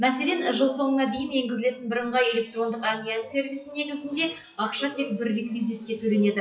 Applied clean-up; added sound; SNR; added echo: classical method WPE with log-MMSE.